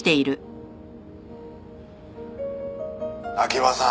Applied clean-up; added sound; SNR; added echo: none; none; none; none.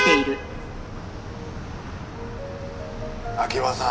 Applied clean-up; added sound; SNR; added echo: none; Traffic noise, roadway noise / Vehicle horn, car horn, honking; 0 dB; reverberation time 0.3 s.